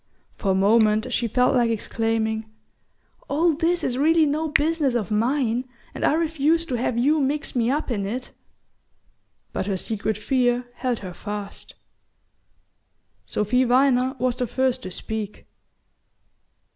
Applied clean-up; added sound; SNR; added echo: neural mask model Resemble Enhance denoiser.